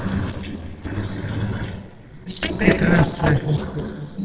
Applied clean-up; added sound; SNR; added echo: neural separator model SepFormer DNS4.